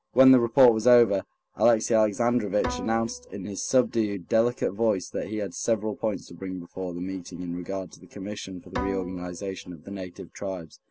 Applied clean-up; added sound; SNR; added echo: none; Bowed string instrument; 13 dB; none.